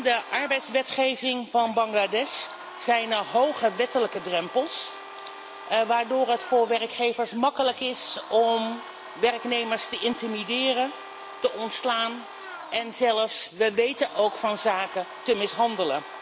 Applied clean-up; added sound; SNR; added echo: none; Domestic sounds, home sounds; 15 dB; none.